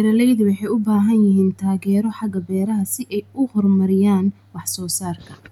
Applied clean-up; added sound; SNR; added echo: none; none; none; none.